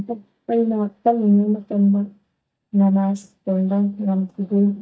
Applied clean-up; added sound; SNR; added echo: neural mask model DeepFilterNet 3.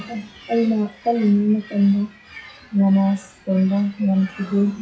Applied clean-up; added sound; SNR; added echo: classical method WPE with log-MMSE.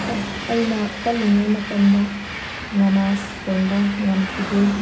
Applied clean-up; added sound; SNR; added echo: none; Train; 10 dB; reverberation time 0.4 s.